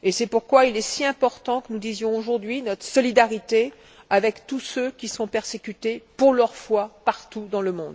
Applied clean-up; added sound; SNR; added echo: none; none; none; none.